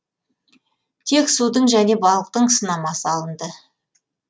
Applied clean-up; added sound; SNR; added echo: none; none; none; none.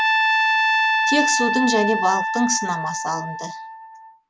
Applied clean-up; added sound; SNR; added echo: none; Trumpet; -3 dB; none.